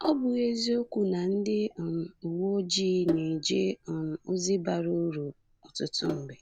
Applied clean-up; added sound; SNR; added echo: none; Sink (filling or washing); 14 dB; none.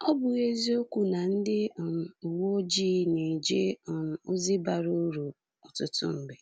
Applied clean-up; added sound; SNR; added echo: none; none; none; none.